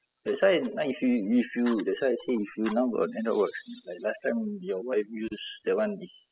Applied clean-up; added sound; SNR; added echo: classical method spectral subtraction.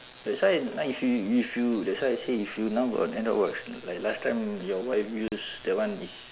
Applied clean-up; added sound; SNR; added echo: none; none; none; none.